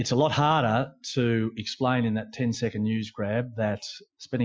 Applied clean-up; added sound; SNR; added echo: classical method Wiener filter.